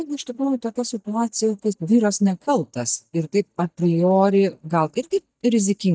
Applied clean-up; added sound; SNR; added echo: neural mask model DeepFilterNet 3.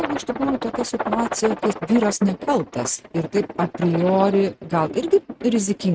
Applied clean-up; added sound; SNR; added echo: neural mask model RNNoise.